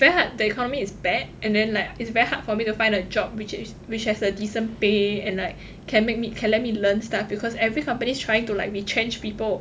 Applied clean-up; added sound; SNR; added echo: none; none; none; none.